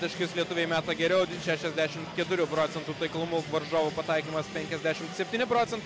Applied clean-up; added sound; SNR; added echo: none; none; none; none.